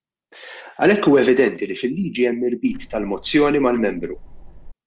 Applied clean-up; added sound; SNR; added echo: none; Tick-tock; 17 dB; none.